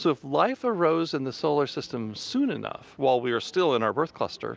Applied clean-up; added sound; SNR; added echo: none; none; none; none.